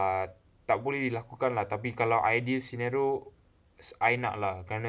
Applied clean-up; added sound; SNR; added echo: none; none; none; none.